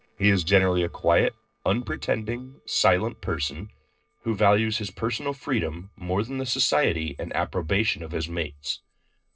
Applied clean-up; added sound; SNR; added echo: neural separator model SepFormer DNS4.